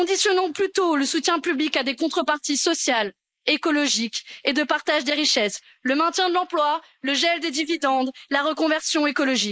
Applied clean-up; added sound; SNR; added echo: neural mask model Resemble Enhance denoiser.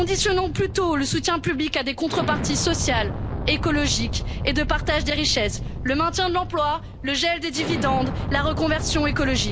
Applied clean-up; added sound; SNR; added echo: none; Explosion; 4 dB; none.